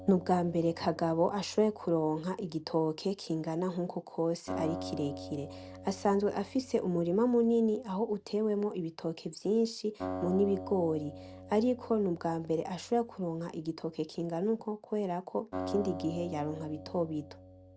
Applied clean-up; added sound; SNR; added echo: none; Acoustic guitar; 14 dB; none.